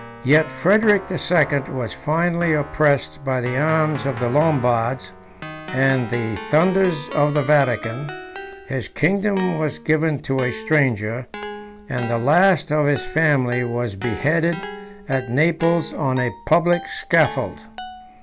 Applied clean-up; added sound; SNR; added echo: none; Keyboard (musical); 14 dB; none.